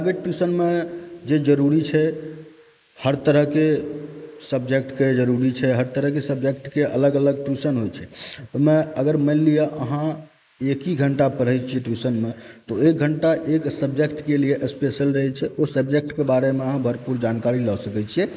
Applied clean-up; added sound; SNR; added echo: neural mask model Resemble Enhance denoiser.